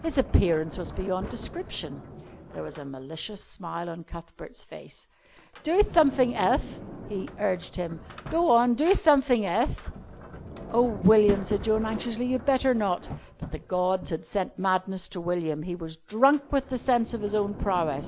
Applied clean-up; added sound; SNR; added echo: none; Sliding door; 15 dB; none.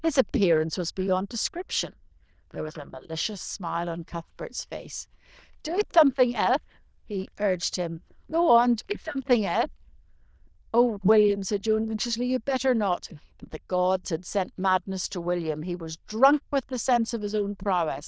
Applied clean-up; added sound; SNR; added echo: neural diffusion model UNIVERSE++.